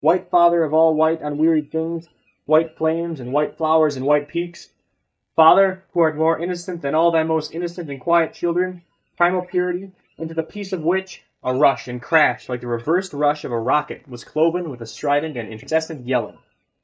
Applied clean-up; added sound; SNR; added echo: neural mask model DeepFilterNet 3.